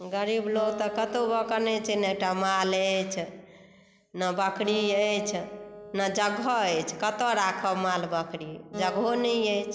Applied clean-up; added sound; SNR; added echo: none; Acoustic guitar; 14 dB; none.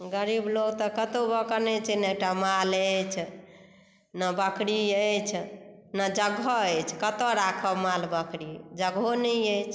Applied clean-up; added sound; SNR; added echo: none; none; none; none.